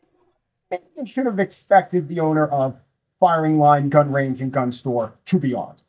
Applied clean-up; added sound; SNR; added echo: neural mask model DeepFilterNet 3.